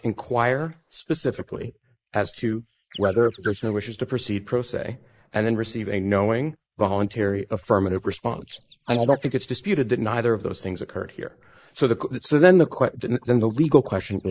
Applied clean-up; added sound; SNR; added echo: neural mask model Resemble Enhance denoiser.